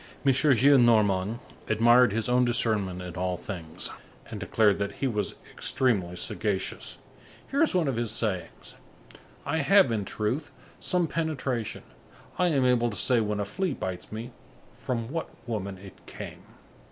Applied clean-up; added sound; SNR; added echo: none; none; none; none.